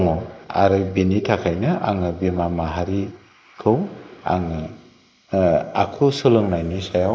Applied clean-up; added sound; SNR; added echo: neural mask model Resemble Enhance denoiser.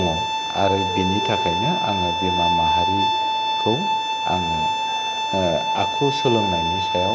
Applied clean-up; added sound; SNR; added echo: none; Bowed string instrument; -3 dB; none.